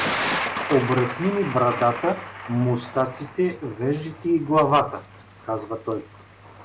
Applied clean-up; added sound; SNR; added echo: none; Thunder; 8 dB; none.